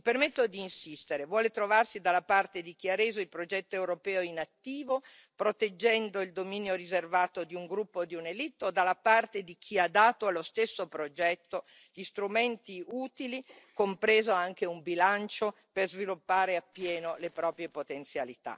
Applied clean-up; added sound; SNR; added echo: neural separator model SepFormer DNS4.